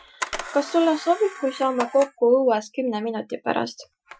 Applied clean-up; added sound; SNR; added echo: classical method Wiener filter.